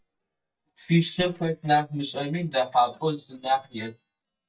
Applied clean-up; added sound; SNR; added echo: neural mask model DeepFilterNet 3.